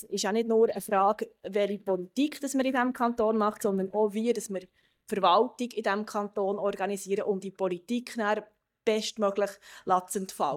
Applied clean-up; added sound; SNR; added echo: neural mask model DeepFilterNet 3.